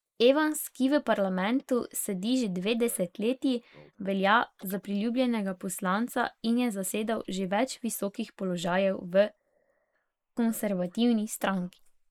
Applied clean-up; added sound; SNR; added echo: neural mask model Resemble Enhance denoiser.